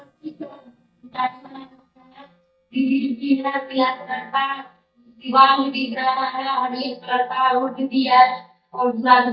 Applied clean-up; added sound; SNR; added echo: neural mask model DeepFilterNet 3.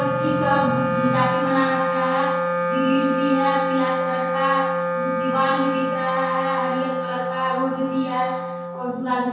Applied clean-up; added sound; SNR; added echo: none; Wind instrument, woodwind instrument; 0 dB; reverberation time 1.3 s.